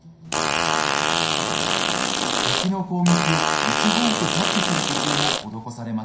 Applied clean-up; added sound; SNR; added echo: none; Fart; -5 dB; reverberation time 0.5 s.